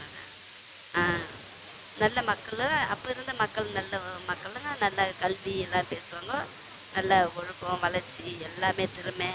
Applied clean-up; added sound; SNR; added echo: neural mask model RNNoise.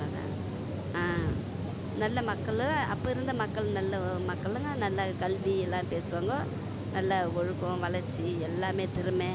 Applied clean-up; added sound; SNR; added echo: none; Cricket; 2 dB; none.